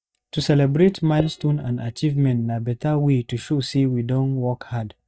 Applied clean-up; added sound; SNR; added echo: neural mask model DeepFilterNet 3.